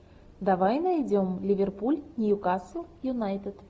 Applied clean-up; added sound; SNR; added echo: none; none; none; none.